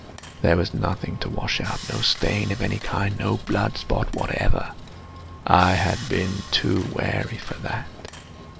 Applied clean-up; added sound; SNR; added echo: none; Sawing; 15 dB; none.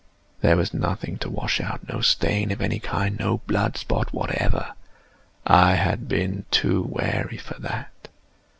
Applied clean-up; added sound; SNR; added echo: none; none; none; none.